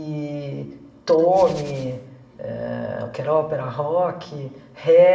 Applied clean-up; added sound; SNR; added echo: none; Hands; 20 dB; reverberation time 0.7 s.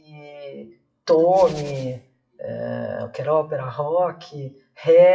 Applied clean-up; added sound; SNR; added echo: classical method WPE with log-MMSE.